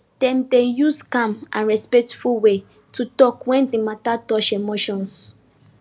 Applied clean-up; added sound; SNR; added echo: none; none; none; none.